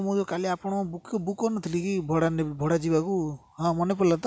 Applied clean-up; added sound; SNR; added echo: none; none; none; none.